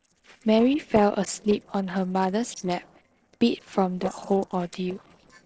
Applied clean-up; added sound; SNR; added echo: neural separator model SepFormer DNS4.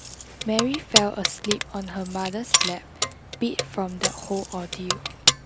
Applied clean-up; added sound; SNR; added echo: none; Keys jangling; -2 dB; none.